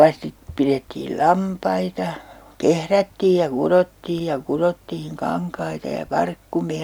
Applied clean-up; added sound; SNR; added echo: none; none; none; none.